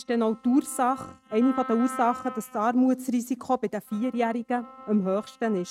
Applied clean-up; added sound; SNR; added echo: neural mask model RNNoise.